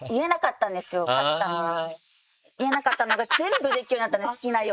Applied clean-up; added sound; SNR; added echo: neural mask model Resemble Enhance denoiser.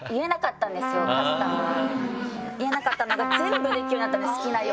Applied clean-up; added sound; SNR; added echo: none; Trumpet; 5 dB; none.